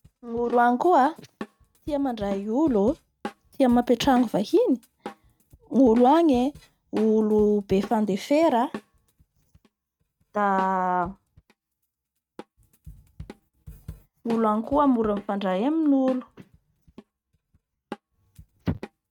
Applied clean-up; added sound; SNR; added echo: neural mask model RNNoise.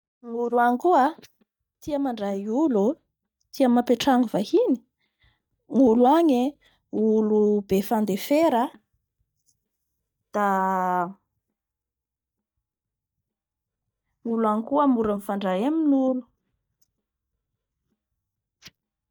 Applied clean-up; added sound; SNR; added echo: neural mask model DeepFilterNet 3.